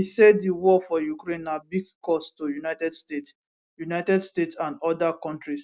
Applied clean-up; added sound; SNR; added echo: none; none; none; none.